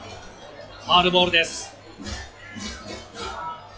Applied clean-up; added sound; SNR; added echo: classical method log-MMSE.